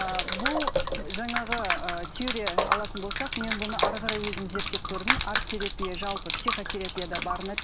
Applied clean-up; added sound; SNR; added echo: none; Gurgling / Liquid + Tap; -4 dB; none.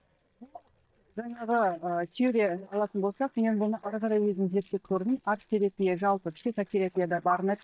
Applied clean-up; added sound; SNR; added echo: neural mask model DeepFilterNet 3.